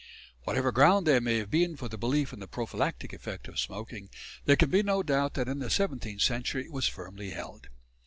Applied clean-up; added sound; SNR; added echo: none; none; none; none.